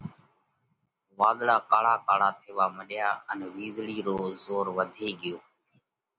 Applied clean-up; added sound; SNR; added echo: none; none; none; none.